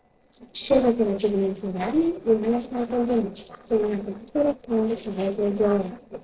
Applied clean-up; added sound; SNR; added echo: neural separator model SepFormer DNS4.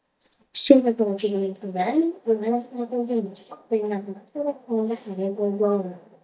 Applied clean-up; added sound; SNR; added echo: neural mask model DeepFilterNet 3.